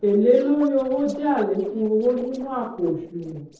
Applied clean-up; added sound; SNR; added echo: neural separator model SepFormer DNS4.